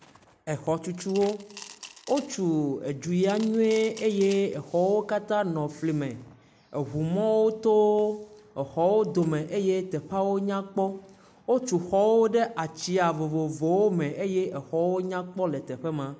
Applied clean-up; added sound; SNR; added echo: none; Coin (dropping) / Glass; 20 dB; none.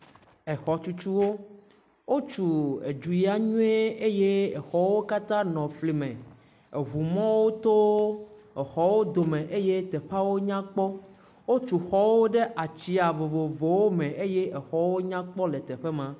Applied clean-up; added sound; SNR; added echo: none; none; none; none.